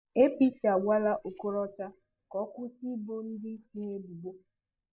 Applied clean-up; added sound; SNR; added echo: neural mask model DeepFilterNet 3.